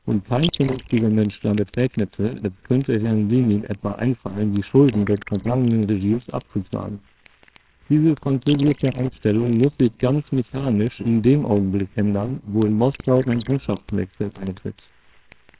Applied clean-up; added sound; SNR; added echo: neural separator model SepFormer WHAMR!.